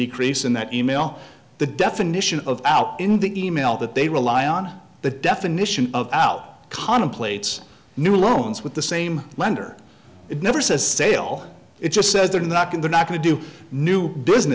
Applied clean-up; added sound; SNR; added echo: none; none; none; none.